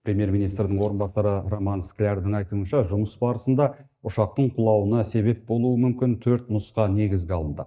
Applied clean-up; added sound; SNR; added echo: neural mask model DeepFilterNet 3.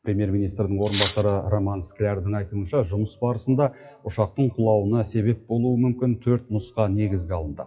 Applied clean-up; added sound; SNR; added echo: classical method WPE with log-MMSE.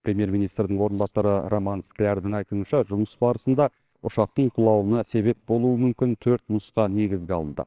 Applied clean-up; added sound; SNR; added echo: neural separator model SepFormer WHAMR!.